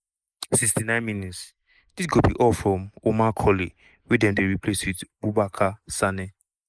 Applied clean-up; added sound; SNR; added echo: neural mask model Resemble Enhance denoiser.